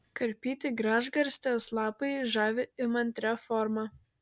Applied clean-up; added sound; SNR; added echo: none; none; none; none.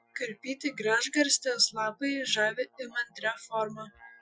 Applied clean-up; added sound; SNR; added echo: classical method Wiener filter.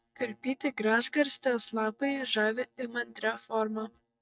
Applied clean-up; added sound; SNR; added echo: neural mask model DeepFilterNet 3.